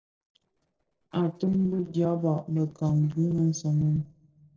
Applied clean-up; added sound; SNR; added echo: neural separator model SepFormer DNS4.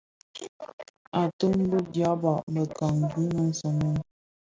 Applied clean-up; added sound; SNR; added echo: none; none; none; none.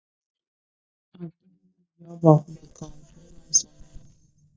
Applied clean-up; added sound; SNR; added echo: neural mask model DeepFilterNet 3.